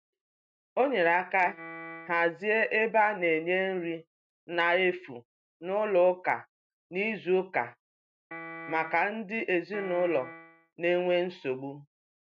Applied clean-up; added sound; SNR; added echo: neural mask model RNNoise.